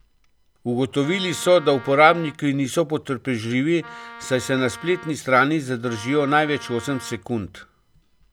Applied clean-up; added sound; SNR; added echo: none; Wind instrument, woodwind instrument; 18 dB; none.